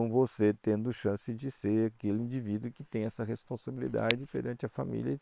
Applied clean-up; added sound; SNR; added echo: neural separator model SepFormer WHAM!.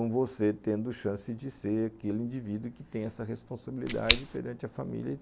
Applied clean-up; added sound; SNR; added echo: none; Scissors; -4 dB; none.